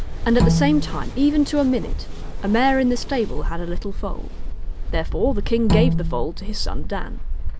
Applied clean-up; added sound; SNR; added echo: none; Mechanical fan + Bowed string instrument; -1 dB; none.